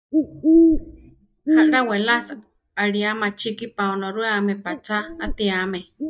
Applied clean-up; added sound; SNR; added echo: neural mask model DeepFilterNet 3.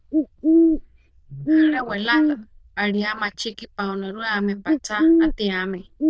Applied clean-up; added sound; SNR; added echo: neural diffusion model UNIVERSE++.